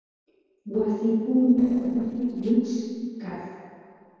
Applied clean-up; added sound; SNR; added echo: neural separator model SepFormer DNS4.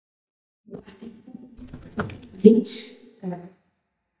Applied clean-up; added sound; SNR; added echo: neural mask model DeepFilterNet 3.